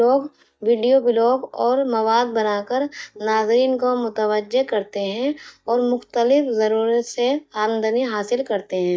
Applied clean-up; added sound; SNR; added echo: neural mask model DeepFilterNet 3.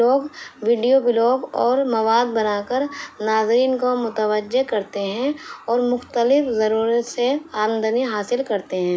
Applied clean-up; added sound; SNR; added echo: none; none; none; none.